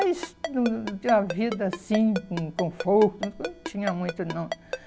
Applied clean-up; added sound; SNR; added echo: none; Ringtone; 9 dB; none.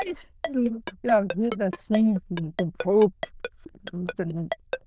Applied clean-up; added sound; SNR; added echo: neural diffusion model UNIVERSE++.